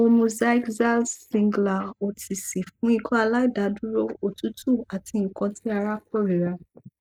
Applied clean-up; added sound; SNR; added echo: neural mask model Resemble Enhance denoiser.